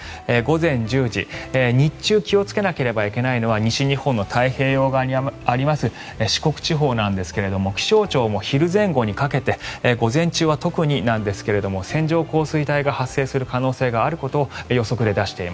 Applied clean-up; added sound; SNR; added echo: none; none; none; none.